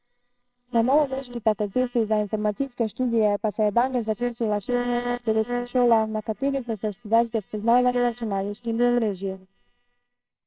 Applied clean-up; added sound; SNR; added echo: neural separator model SepFormer WHAMR!.